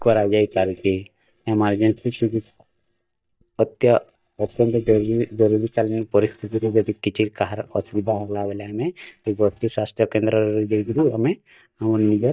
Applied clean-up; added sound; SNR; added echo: neural mask model DeepFilterNet 3.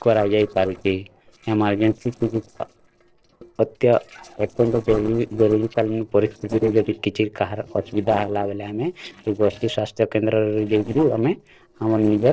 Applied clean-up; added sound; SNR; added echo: neural separator model SepFormer DNS4.